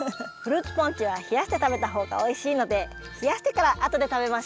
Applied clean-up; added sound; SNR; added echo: none; none; none; none.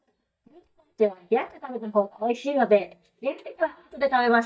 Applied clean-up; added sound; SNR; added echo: neural mask model DeepFilterNet 3.